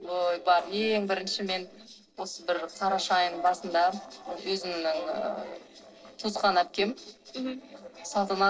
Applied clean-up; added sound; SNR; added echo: neural separator model SepFormer DNS4.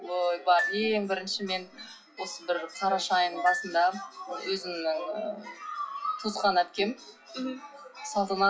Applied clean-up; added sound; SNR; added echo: classical method WPE with log-MMSE.